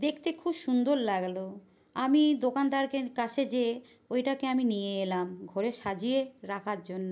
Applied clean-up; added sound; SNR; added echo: none; none; none; none.